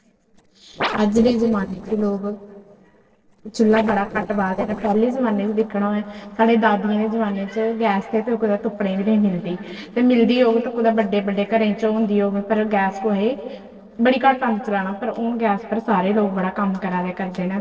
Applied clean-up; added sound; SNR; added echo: neural separator model SepFormer DNS4.